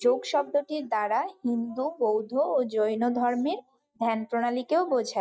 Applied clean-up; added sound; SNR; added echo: neural mask model DeepFilterNet 3.